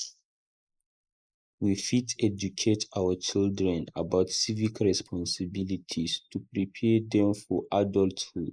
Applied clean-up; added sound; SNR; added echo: neural mask model Resemble Enhance denoiser.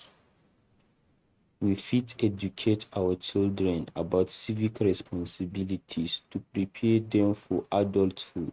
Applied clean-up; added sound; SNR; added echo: neural mask model RNNoise.